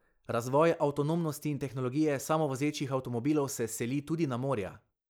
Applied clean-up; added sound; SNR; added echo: neural mask model Resemble Enhance denoiser.